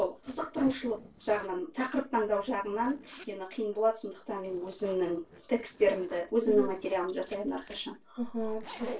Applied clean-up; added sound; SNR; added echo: neural separator model SepFormer DNS4.